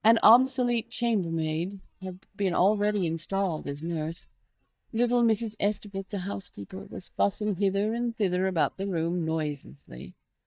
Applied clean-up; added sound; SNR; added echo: neural mask model DeepFilterNet 3.